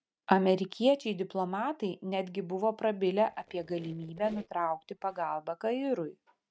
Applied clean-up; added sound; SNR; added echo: neural mask model RNNoise.